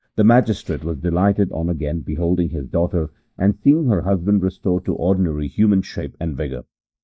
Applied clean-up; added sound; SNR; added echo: neural mask model DeepFilterNet 3.